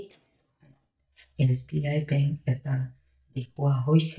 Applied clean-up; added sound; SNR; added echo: neural mask model DeepFilterNet 3.